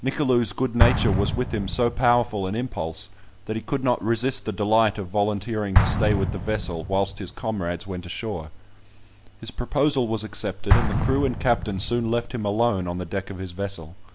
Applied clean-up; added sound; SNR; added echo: none; Explosion; 4 dB; none.